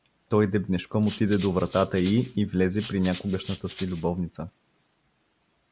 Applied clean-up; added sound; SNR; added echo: none; Rattle (instrument); 2 dB; none.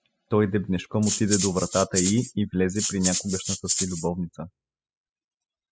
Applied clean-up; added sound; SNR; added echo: classical method spectral subtraction.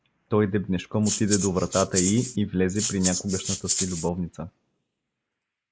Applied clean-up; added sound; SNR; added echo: neural mask model Resemble Enhance denoiser.